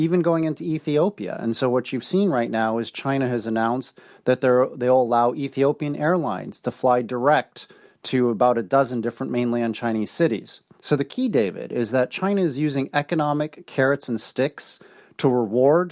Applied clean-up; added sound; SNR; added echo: none; none; none; none.